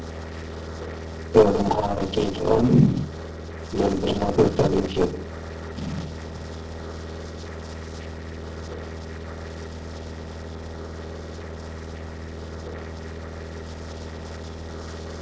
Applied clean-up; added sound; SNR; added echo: neural separator model SepFormer DNS4.